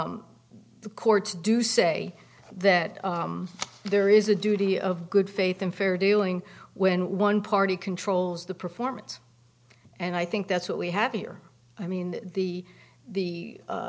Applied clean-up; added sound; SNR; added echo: none; none; none; none.